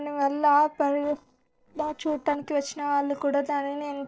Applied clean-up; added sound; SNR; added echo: neural separator model SepFormer DNS4.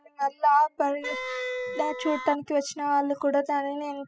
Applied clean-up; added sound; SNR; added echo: classical method spectral subtraction.